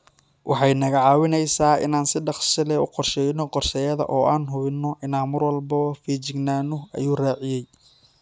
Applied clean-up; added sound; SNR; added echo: none; none; none; none.